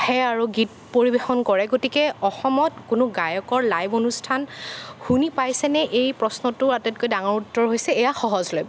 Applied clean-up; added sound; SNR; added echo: none; none; none; none.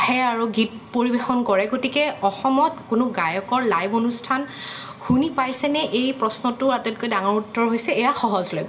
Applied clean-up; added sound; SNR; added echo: none; none; none; reverberation time 0.8 s.